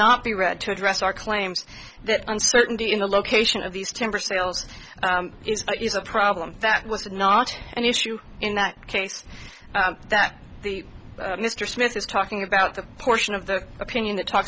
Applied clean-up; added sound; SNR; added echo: none; none; none; none.